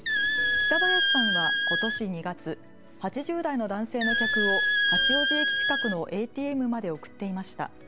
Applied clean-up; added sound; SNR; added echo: none; Squeak; -4 dB; none.